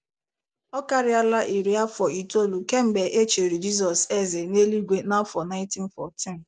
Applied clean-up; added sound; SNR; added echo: none; none; none; none.